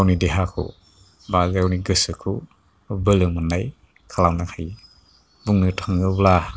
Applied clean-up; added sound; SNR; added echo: none; none; none; none.